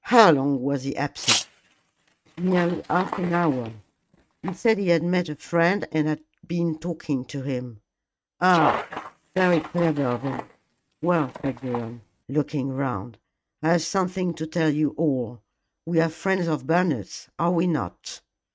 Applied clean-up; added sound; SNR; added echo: neural mask model RNNoise.